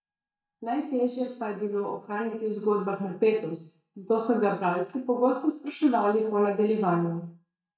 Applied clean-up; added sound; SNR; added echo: neural mask model DeepFilterNet 3.